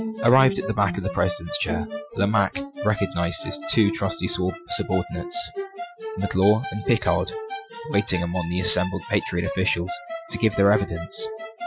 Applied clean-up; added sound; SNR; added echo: classical method Wiener filter.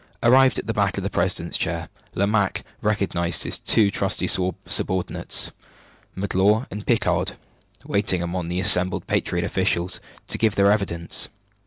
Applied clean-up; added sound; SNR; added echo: none; none; none; none.